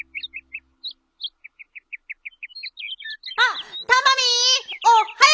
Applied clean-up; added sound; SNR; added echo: none; none; none; none.